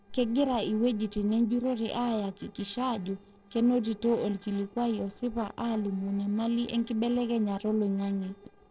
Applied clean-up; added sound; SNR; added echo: neural separator model SepFormer DNS4.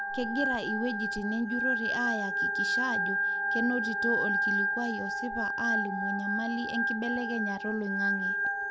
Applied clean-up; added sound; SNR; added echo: none; Organ; -3 dB; none.